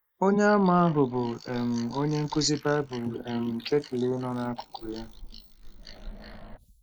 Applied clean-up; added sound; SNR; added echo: neural mask model Resemble Enhance denoiser.